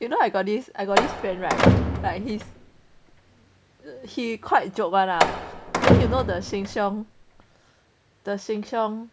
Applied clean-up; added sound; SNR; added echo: none; Slam; -2 dB; none.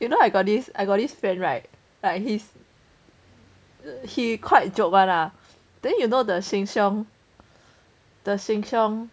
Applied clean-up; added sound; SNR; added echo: none; none; none; none.